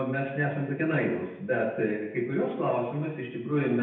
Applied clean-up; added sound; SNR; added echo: none; none; none; reverberation time 0.8 s.